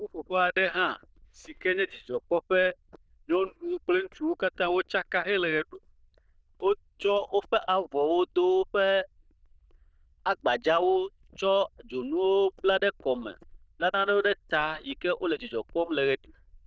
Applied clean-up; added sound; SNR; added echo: neural diffusion model UNIVERSE++.